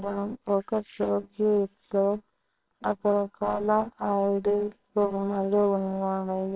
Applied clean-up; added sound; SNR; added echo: neural separator model SepFormer WHAMR!.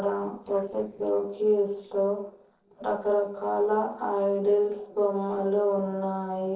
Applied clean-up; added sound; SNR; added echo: neural separator model SepFormer DNS4.